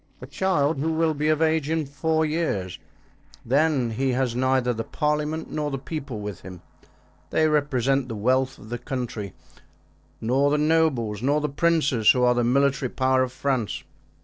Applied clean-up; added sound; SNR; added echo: neural separator model SepFormer DNS4.